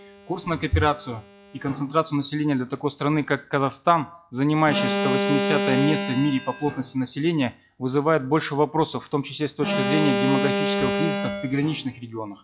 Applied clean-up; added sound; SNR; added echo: classical method log-MMSE.